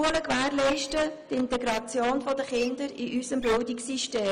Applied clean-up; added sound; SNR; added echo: none; Wild animals; 19 dB; none.